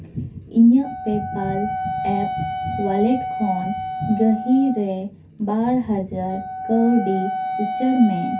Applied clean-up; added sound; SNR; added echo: none; Wind instrument, woodwind instrument; 7 dB; reverberation time 0.3 s.